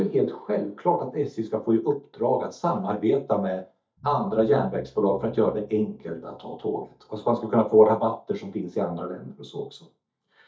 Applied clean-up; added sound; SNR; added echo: neural mask model DeepFilterNet 3.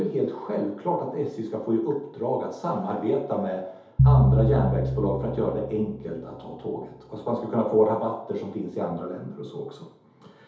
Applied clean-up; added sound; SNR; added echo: none; Piano; -3 dB; reverberation time 0.8 s.